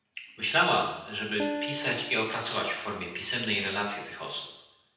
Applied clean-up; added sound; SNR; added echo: none; Piano; 11 dB; reverberation time 0.8 s.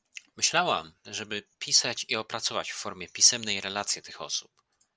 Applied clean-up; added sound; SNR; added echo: none; none; none; none.